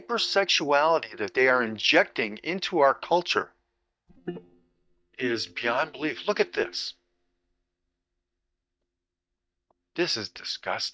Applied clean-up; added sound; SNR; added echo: neural mask model DeepFilterNet 3.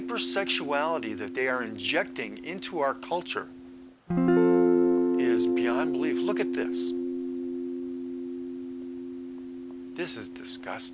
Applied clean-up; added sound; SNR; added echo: none; Guitar; -5 dB; none.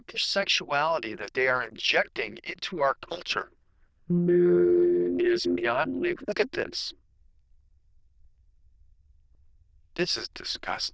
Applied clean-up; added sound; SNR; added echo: neural diffusion model UNIVERSE++.